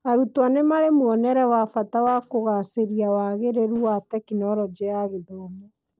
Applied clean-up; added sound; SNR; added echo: neural separator model SepFormer DNS4.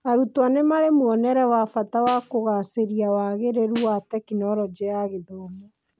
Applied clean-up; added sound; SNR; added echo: none; Snare drum; 19 dB; none.